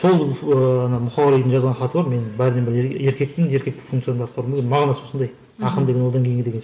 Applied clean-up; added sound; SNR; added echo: none; none; none; none.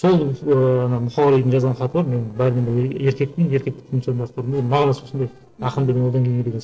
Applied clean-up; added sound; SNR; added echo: neural separator model SepFormer DNS4.